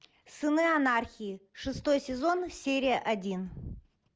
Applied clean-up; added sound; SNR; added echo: none; none; none; none.